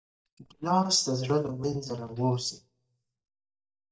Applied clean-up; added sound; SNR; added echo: neural mask model DeepFilterNet 3.